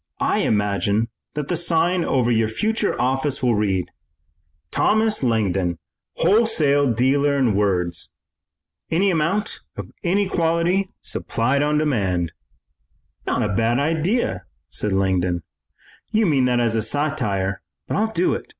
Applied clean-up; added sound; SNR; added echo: none; none; none; none.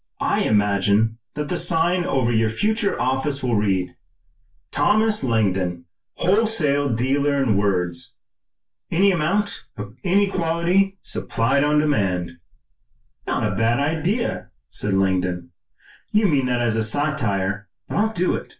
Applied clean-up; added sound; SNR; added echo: none; none; none; reverberation time 0.2 s.